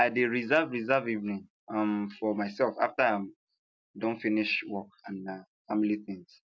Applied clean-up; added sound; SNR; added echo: none; none; none; none.